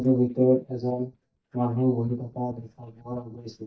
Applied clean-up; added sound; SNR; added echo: neural mask model DeepFilterNet 3.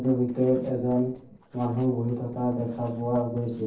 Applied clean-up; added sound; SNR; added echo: neural separator model SepFormer DNS4.